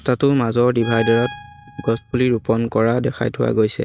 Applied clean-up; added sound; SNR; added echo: neural mask model RNNoise.